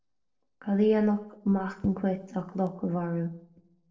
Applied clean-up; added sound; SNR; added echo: neural separator model SepFormer DNS4.